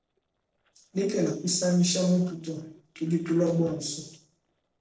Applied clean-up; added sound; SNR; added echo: neural separator model SepFormer DNS4.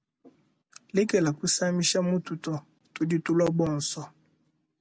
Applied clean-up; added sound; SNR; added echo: none; none; none; none.